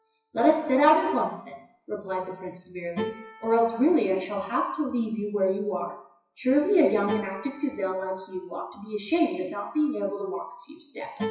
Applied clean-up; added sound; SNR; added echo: classical method WPE with log-MMSE.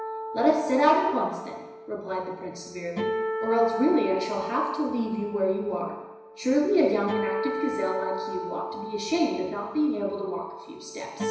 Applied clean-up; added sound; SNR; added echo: none; Acoustic guitar; 7 dB; reverberation time 1.0 s.